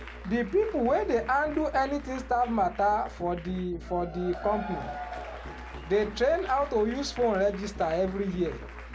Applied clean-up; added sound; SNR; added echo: none; Applause / Crowd / Cheering + Musical instrument; 12 dB; none.